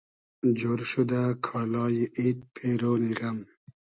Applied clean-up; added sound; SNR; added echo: none; none; none; none.